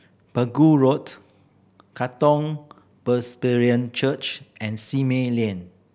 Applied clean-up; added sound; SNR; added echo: none; none; none; none.